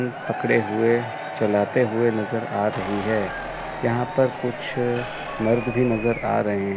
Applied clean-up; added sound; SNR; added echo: none; Squeak + Crowd / Cheering; 10 dB; none.